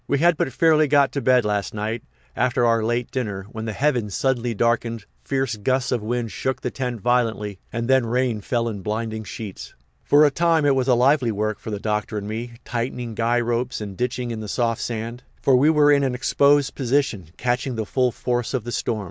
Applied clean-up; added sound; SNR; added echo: none; none; none; none.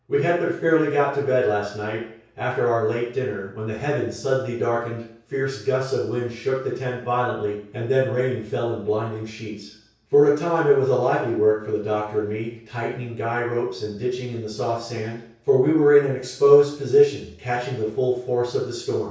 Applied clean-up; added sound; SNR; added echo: none; none; none; reverberation time 0.6 s.